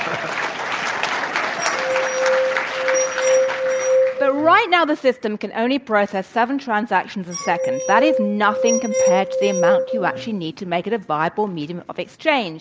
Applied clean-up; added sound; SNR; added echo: none; Glass; -1 dB; none.